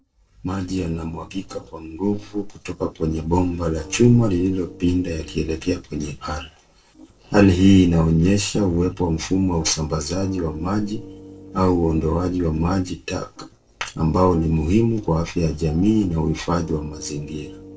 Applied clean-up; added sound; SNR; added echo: neural separator model SepFormer DNS4.